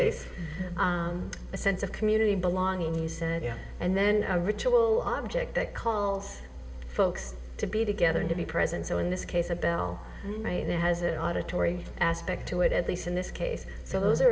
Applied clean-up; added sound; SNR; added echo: none; none; none; reverberation time 2.1 s.